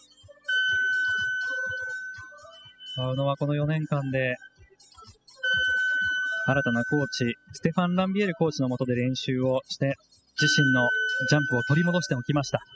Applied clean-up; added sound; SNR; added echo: classical method spectral subtraction.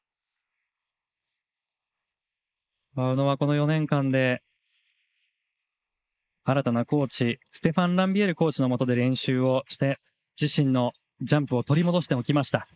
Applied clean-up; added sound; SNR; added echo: neural mask model Resemble Enhance denoiser.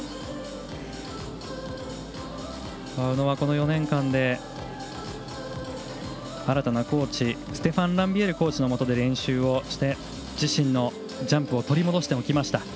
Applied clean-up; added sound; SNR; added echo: none; none; none; none.